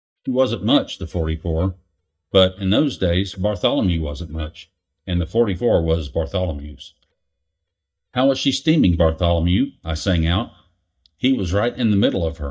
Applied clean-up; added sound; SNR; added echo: neural mask model DeepFilterNet 3.